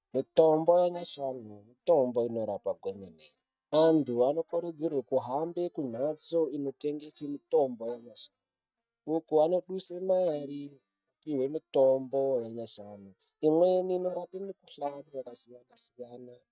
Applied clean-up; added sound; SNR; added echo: neural mask model DeepFilterNet 3.